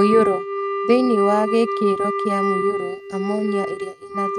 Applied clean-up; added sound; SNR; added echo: neural mask model RNNoise.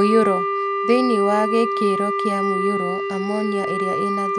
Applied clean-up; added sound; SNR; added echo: none; Wind instrument, woodwind instrument; 0 dB; none.